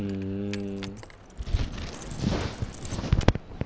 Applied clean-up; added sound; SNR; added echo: none; Keys jangling; 20 dB; none.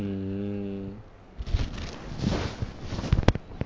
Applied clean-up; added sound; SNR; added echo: none; none; none; none.